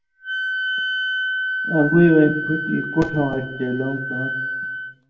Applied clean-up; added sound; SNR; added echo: none; Wind instrument, woodwind instrument; 4 dB; reverberation time 0.6 s.